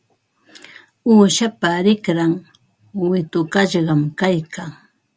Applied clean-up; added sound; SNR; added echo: none; none; none; none.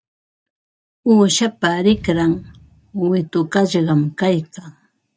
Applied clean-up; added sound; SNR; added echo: neural mask model DeepFilterNet 3.